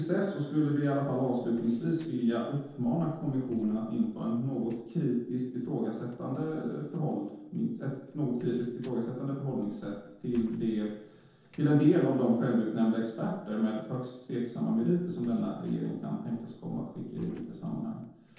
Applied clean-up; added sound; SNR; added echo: neural separator model SepFormer DNS4.